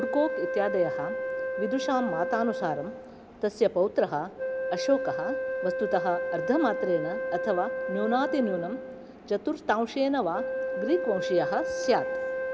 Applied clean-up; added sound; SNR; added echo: none; Wind instrument, woodwind instrument; 3 dB; none.